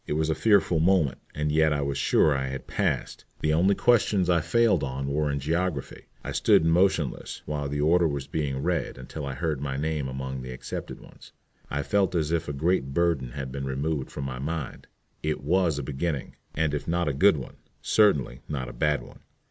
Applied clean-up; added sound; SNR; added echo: none; none; none; none.